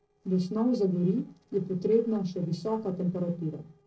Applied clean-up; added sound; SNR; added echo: neural separator model SepFormer DNS4.